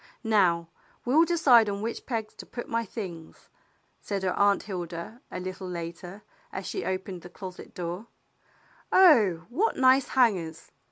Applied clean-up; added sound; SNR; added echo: none; none; none; none.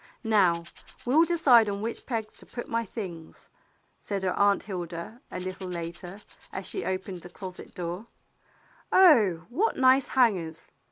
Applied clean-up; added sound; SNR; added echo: none; Rattle / Rattle (instrument); 15 dB; none.